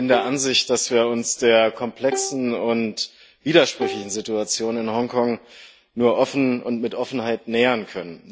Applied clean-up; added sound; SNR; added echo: none; Bowed string instrument; 12 dB; none.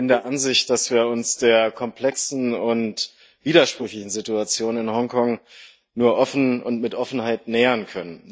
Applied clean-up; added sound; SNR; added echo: neural mask model DeepFilterNet 3.